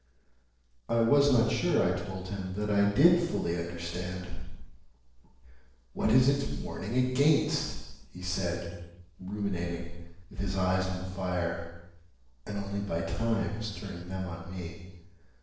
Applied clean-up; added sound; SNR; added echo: neural separator model SepFormer DNS4.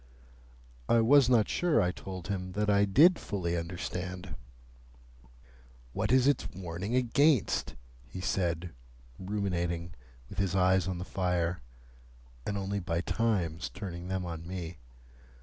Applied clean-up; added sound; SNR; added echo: none; none; none; none.